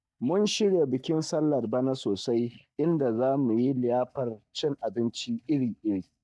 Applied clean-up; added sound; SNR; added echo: neural mask model DeepFilterNet 3.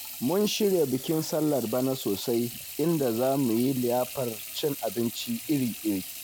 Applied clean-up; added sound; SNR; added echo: none; Sink (filling or washing) / Water tap, faucet; 12 dB; none.